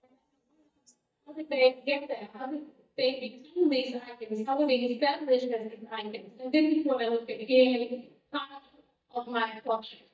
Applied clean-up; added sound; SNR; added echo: neural mask model DeepFilterNet 3.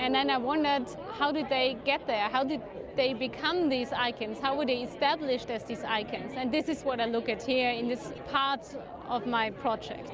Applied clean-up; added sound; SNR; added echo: none; none; none; none.